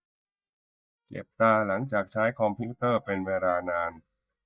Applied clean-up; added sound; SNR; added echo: neural mask model DeepFilterNet 3.